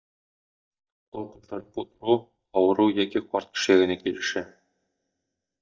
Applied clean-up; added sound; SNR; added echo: neural mask model DeepFilterNet 3.